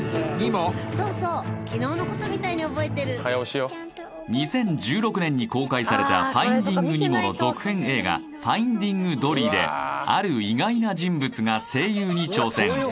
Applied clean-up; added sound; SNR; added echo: none; none; none; none.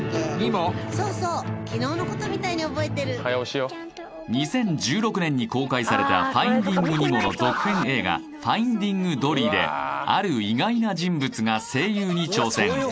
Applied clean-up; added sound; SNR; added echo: none; Scratching (performance technique); 6 dB; none.